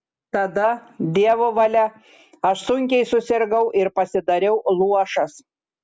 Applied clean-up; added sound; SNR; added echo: none; none; none; none.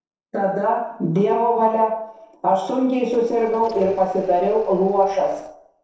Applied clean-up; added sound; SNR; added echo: neural separator model SepFormer DNS4.